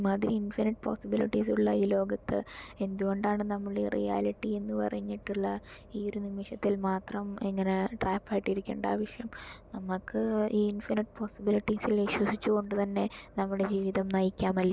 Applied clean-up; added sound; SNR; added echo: none; none; none; none.